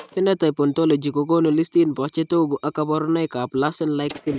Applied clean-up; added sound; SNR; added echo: neural mask model RNNoise.